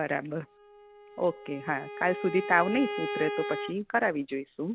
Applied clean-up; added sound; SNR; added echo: none; Bowed string instrument; 8 dB; none.